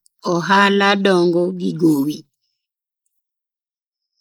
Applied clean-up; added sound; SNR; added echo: neural mask model Resemble Enhance denoiser.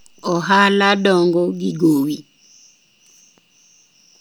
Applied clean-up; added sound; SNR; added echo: none; none; none; none.